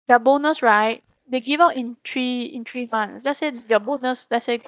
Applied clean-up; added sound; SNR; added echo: neural mask model DeepFilterNet 3.